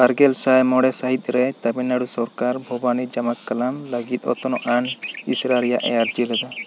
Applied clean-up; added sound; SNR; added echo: none; none; none; none.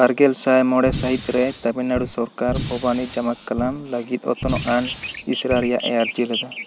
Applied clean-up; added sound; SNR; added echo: none; Fire; 11 dB; none.